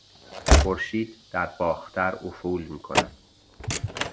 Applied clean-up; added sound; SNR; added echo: none; Slam / Train; -3 dB; none.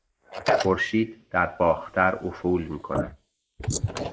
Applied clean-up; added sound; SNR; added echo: neural mask model Resemble Enhance denoiser.